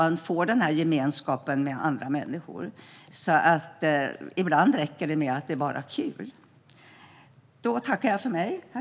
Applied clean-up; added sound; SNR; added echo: none; none; none; none.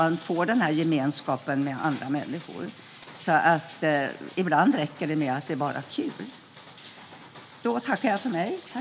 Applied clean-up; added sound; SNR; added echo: none; Rain; 19 dB; none.